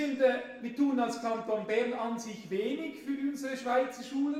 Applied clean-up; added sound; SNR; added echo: none; none; none; reverberation time 0.8 s.